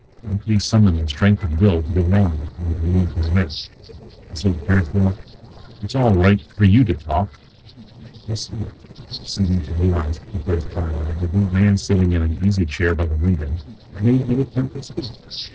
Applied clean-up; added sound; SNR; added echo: neural separator model SepFormer DNS4.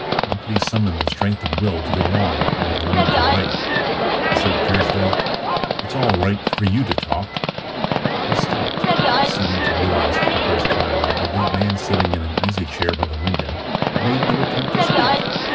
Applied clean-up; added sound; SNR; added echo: none; Livestock, farm animals, working animals; -4 dB; reverberation time 0.4 s.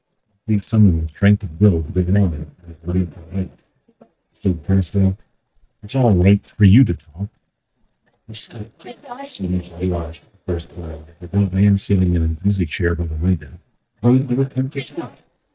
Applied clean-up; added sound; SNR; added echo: neural mask model DeepFilterNet 3.